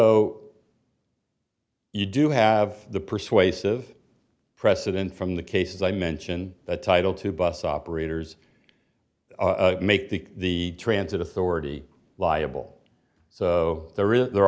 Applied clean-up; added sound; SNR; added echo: none; none; none; none.